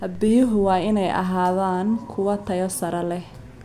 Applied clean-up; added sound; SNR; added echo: none; none; none; none.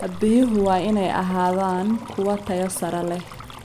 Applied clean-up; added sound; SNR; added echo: none; Stream; 20 dB; none.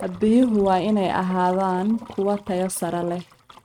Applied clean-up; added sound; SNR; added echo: neural mask model RNNoise.